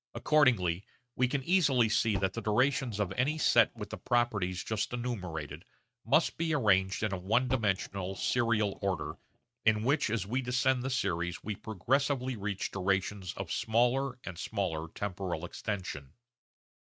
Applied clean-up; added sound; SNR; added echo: neural mask model RNNoise.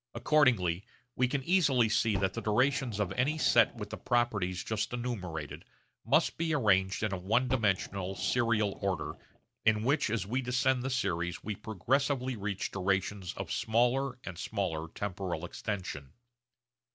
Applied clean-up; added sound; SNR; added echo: none; Fire; 14 dB; none.